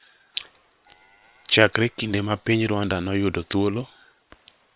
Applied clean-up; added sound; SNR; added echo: neural separator model SepFormer WHAM!.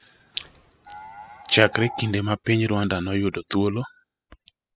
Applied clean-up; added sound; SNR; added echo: classical method spectral subtraction.